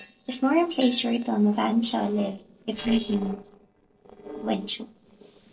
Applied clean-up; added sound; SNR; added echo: neural separator model SepFormer DNS4.